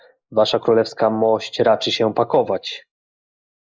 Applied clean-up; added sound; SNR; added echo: neural mask model Resemble Enhance denoiser.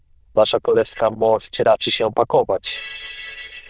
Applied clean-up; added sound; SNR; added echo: neural diffusion model UNIVERSE++.